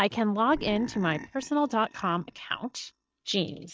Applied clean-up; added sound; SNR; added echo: neural mask model DeepFilterNet 3.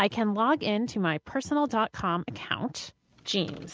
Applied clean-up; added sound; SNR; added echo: none; none; none; none.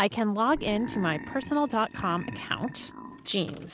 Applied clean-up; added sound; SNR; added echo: none; Burping, eructation; 14 dB; none.